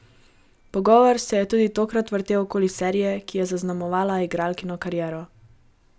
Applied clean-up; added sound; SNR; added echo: none; none; none; none.